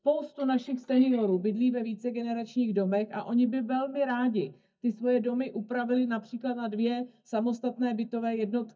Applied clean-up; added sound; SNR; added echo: neural mask model DeepFilterNet 3.